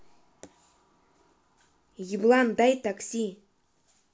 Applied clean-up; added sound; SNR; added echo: none; none; none; none.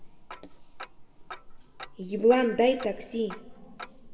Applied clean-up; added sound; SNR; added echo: none; Tick-tock; 15 dB; reverberation time 2.6 s.